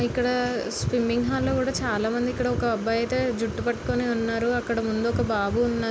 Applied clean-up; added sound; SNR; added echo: none; none; none; none.